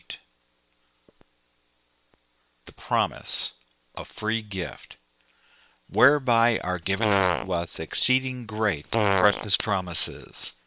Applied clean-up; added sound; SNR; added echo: neural separator model SepFormer WHAM!.